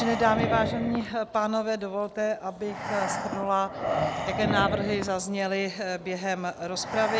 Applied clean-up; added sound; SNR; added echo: none; Breathing; 5 dB; none.